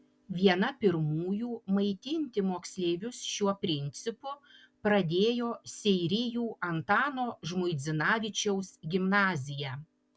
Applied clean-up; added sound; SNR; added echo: none; none; none; none.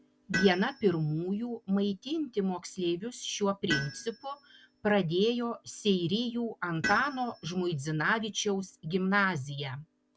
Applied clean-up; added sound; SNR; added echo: none; Tools; 12 dB; none.